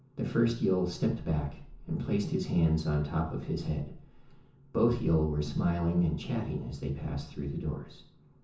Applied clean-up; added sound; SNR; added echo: none; none; none; reverberation time 0.6 s.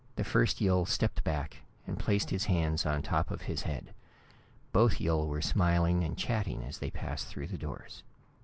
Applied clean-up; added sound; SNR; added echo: none; none; none; none.